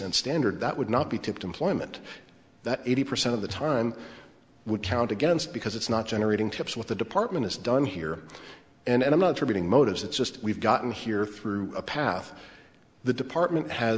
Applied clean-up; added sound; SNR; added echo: none; none; none; none.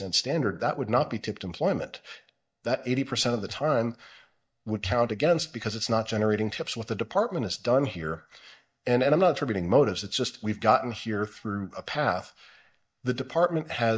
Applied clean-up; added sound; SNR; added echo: neural mask model DeepFilterNet 3.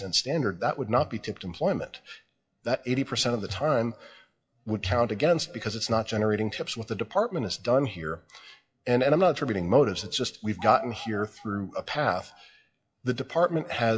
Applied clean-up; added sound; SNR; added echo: classical method WPE with log-MMSE.